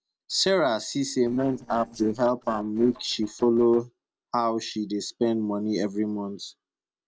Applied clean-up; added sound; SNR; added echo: neural separator model SepFormer DNS4.